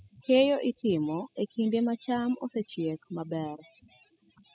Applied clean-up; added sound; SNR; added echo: classical method spectral subtraction.